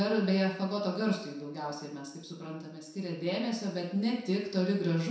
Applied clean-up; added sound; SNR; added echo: none; none; none; reverberation time 0.7 s.